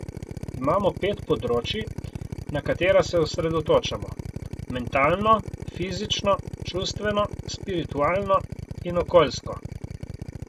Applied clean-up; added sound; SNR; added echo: none; Drill; 9 dB; none.